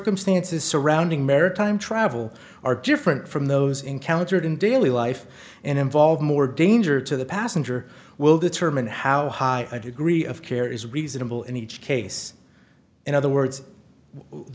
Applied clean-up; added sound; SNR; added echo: none; none; none; none.